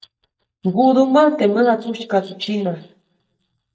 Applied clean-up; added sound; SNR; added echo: neural mask model DeepFilterNet 3.